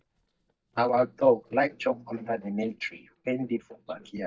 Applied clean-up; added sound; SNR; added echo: neural mask model DeepFilterNet 3.